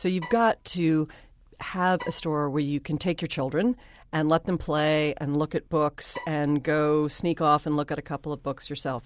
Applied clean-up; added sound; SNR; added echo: none; Bowed string instrument; 18 dB; none.